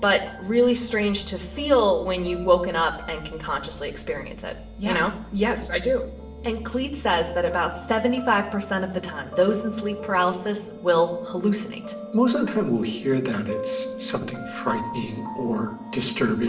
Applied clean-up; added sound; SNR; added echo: none; none; none; reverberation time 0.6 s.